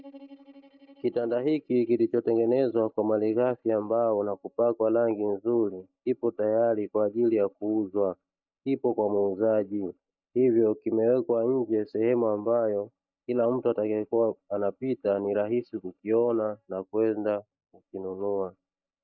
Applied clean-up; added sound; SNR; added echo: neural mask model DeepFilterNet 3.